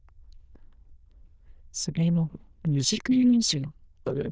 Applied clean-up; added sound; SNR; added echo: neural diffusion model UNIVERSE++.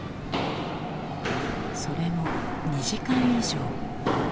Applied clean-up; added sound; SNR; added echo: none; Walk, footsteps; 0 dB; none.